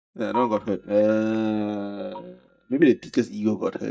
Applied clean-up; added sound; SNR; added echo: neural mask model DeepFilterNet 3.